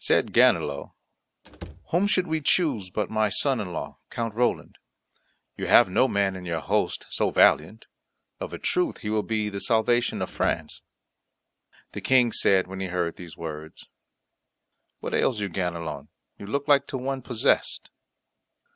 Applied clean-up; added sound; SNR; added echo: none; Slam / Wood; 15 dB; none.